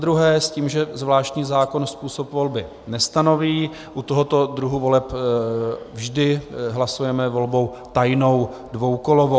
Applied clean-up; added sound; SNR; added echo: none; none; none; none.